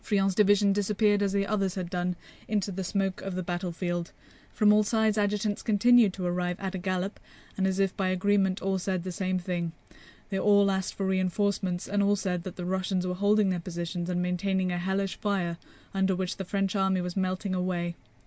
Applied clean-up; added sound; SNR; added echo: none; none; none; none.